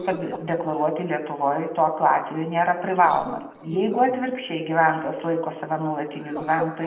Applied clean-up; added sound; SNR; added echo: neural separator model SepFormer DNS4.